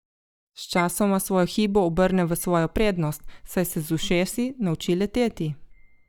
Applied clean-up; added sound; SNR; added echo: neural mask model DeepFilterNet 3.